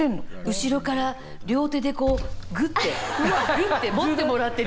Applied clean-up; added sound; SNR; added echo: none; Car; 9 dB; none.